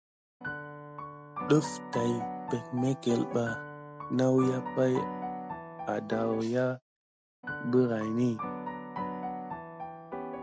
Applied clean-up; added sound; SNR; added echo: none; Piano; 7 dB; none.